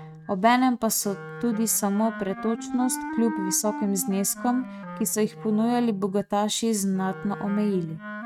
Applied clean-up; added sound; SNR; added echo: neural mask model RNNoise.